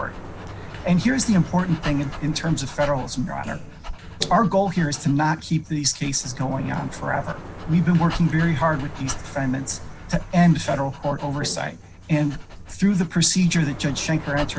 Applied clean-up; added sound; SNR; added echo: none; Sliding door + Dog; 12 dB; none.